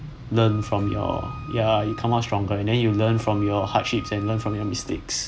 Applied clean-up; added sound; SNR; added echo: none; Wind instrument, woodwind instrument; 18 dB; none.